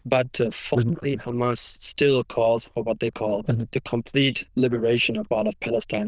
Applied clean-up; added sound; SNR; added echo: neural diffusion model UNIVERSE++.